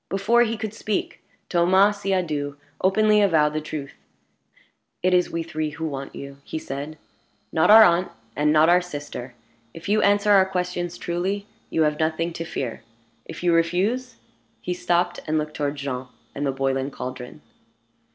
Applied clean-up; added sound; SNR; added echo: none; none; none; none.